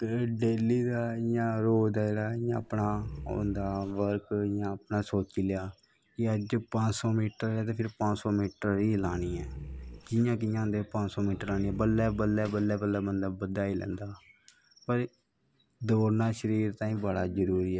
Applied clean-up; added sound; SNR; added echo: none; Growling; 12 dB; none.